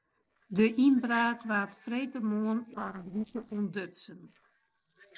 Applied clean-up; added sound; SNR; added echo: neural separator model SepFormer DNS4.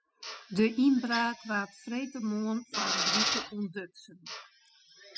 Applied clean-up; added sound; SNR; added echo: classical method spectral subtraction.